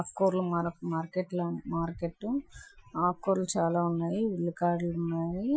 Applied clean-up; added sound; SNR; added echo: classical method Wiener filter.